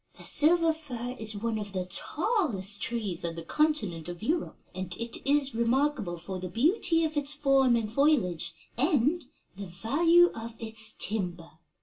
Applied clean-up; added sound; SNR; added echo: none; none; none; reverberation time 0.1 s.